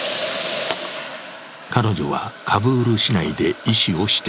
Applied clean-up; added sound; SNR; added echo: none; none; none; none.